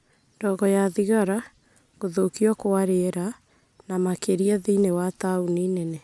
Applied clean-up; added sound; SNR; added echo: none; none; none; none.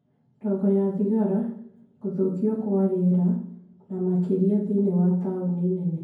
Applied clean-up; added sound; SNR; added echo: none; none; none; reverberation time 0.9 s.